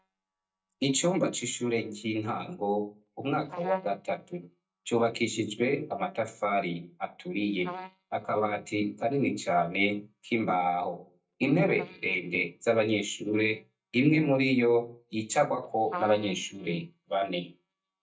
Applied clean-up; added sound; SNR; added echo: neural mask model DeepFilterNet 3.